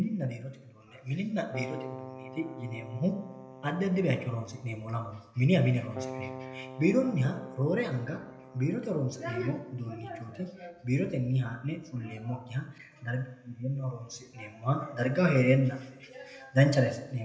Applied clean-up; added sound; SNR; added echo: none; Keyboard (musical); 14 dB; reverberation time 0.7 s.